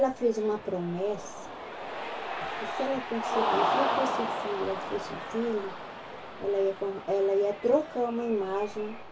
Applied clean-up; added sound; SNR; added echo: none; Cheering; 4 dB; reverberation time 0.2 s.